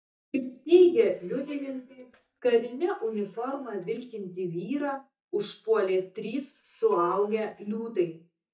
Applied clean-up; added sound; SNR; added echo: neural mask model DeepFilterNet 3.